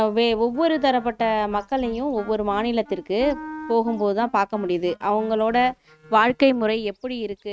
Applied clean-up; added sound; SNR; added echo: neural mask model RNNoise.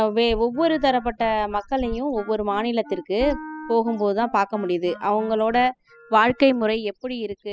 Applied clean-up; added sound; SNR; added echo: classical method spectral subtraction.